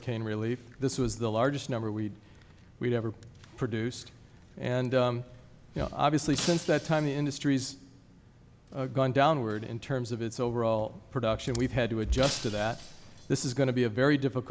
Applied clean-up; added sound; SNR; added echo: none; Shatter; 12 dB; none.